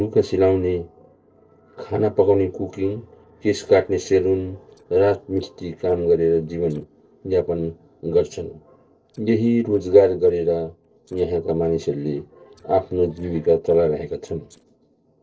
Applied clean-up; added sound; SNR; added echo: neural separator model SepFormer DNS4.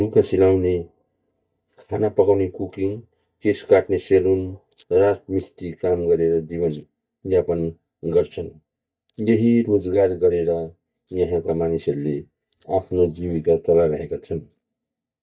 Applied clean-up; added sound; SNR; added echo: neural mask model DeepFilterNet 3.